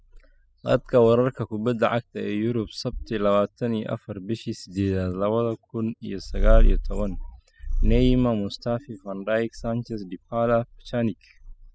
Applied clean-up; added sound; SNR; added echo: classical method spectral subtraction.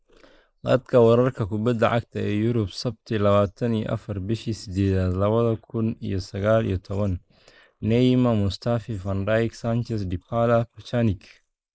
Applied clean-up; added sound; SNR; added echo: neural mask model Resemble Enhance denoiser.